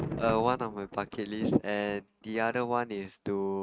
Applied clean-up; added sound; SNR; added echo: neural mask model RNNoise.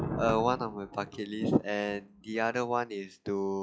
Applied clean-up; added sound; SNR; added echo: classical method log-MMSE.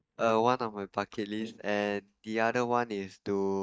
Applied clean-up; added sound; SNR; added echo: neural mask model DeepFilterNet 3.